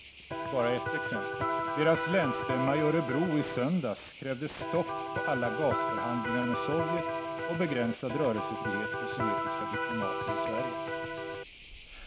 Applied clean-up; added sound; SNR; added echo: none; Cricket + Electric guitar; -1 dB; none.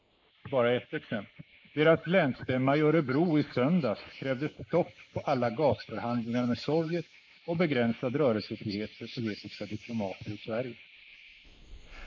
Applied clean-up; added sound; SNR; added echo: neural mask model Resemble Enhance denoiser.